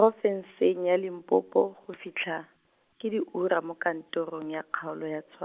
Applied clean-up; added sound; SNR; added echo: none; none; none; none.